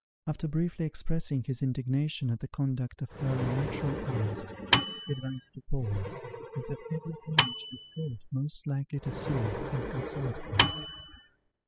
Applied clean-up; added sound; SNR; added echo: classical method spectral subtraction.